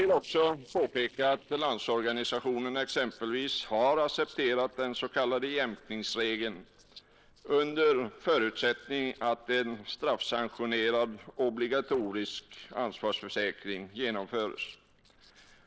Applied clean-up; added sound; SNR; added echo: neural separator model SepFormer DNS4.